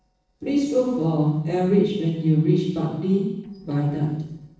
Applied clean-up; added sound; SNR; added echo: neural separator model SepFormer DNS4.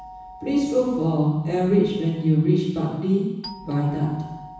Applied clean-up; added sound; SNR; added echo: none; Doorbell; 20 dB; reverberation time 1.1 s.